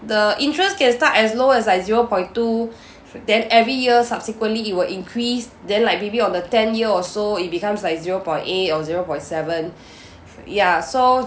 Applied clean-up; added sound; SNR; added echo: none; none; none; none.